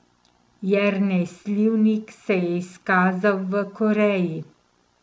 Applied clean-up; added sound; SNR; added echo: none; none; none; none.